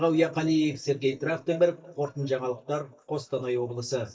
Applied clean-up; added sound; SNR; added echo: neural mask model DeepFilterNet 3.